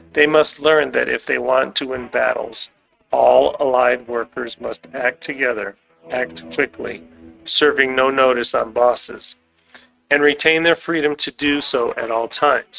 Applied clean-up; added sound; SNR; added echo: neural mask model RNNoise.